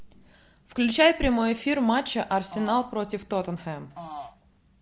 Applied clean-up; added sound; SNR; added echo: none; Fart; 14 dB; none.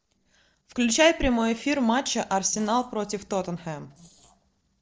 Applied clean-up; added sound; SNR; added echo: neural separator model SepFormer DNS4.